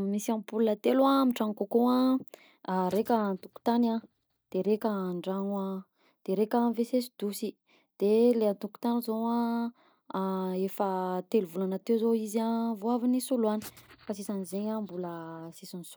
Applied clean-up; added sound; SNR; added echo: neural mask model DeepFilterNet 3.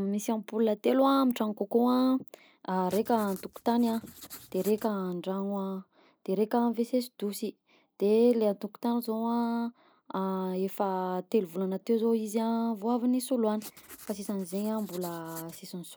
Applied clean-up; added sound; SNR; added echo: neural mask model Resemble Enhance denoiser.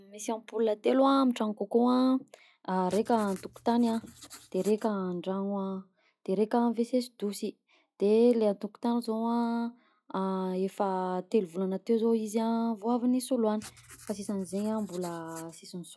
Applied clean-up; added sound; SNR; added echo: classical method log-MMSE.